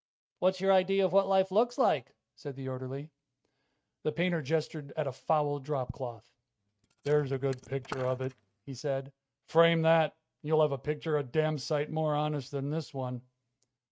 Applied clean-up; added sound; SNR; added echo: neural mask model RNNoise.